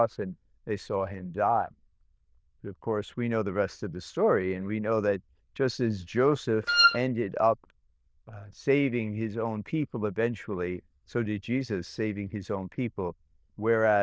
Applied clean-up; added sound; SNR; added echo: neural diffusion model UNIVERSE++.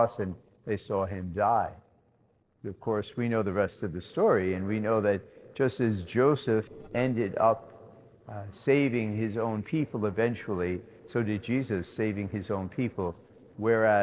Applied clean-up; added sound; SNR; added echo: neural separator model SepFormer DNS4.